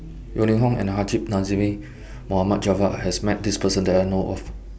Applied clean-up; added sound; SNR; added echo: none; none; none; none.